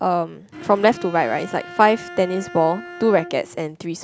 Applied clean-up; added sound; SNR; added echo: none; Bowed string instrument; 17 dB; none.